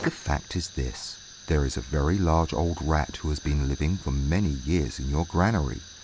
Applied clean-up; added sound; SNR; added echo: none; Fire; 18 dB; none.